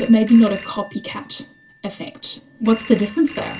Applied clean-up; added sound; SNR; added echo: none; Telephone; 20 dB; reverberation time 0.2 s.